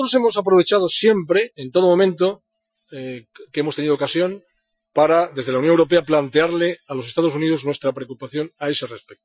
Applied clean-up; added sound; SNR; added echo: classical method Wiener filter.